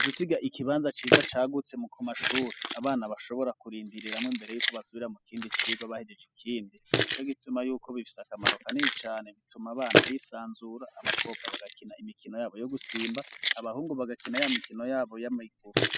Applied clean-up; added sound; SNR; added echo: classical method spectral subtraction.